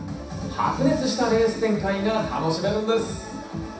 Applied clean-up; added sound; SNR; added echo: none; none; none; reverberation time 0.7 s.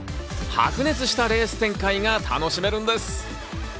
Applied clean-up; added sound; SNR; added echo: none; none; none; none.